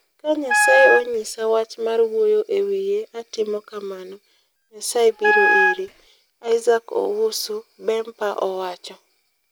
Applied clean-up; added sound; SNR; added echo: none; Wind instrument, woodwind instrument; -3 dB; none.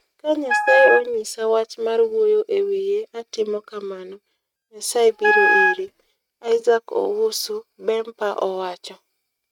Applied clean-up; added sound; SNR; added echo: neural mask model RNNoise.